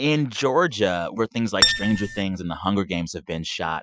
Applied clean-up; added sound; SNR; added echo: classical method Wiener filter.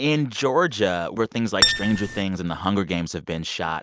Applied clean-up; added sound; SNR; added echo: none; Acoustic guitar; -2 dB; none.